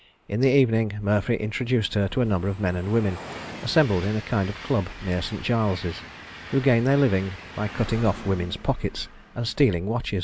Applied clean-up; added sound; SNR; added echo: none; Train; 17 dB; none.